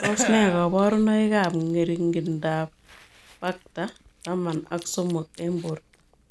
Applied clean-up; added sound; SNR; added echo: none; Chewing, mastication / Cough; 12 dB; none.